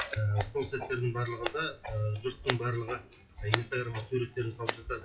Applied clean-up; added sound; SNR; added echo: classical method WPE with log-MMSE.